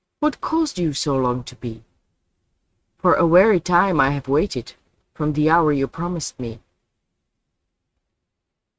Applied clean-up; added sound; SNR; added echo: neural mask model RNNoise.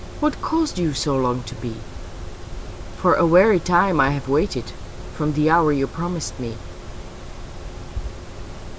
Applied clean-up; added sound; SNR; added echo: none; Mechanisms; 10 dB; none.